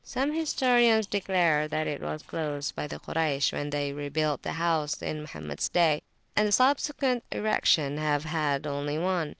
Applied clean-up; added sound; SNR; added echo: neural separator model SepFormer DNS4.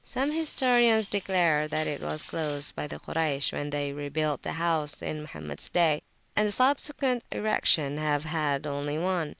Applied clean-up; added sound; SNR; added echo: none; Cutlery, silverware; 9 dB; none.